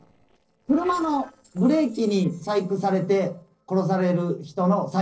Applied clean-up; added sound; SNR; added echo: neural separator model SepFormer DNS4.